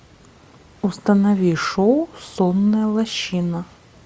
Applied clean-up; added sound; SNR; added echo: none; none; none; none.